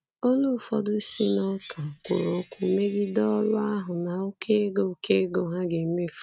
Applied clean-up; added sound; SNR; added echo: neural mask model RNNoise.